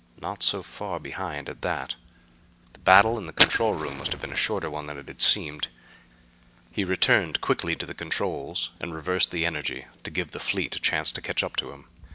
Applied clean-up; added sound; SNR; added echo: none; Fire; 10 dB; none.